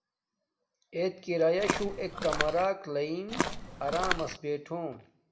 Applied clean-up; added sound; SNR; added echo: none; Walk, footsteps; 1 dB; reverberation time 0.5 s.